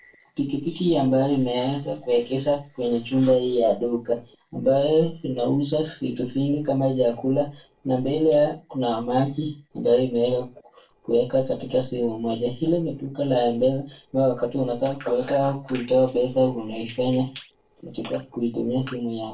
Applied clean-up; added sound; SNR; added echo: neural separator model SepFormer DNS4.